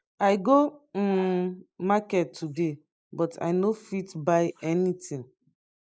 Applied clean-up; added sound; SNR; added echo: neural mask model Resemble Enhance denoiser.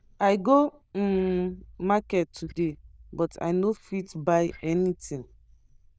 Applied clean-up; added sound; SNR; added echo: neural diffusion model UNIVERSE++.